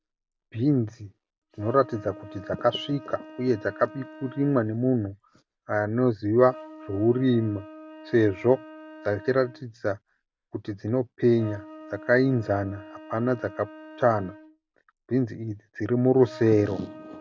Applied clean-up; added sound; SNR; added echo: none; Wind instrument, woodwind instrument; 19 dB; none.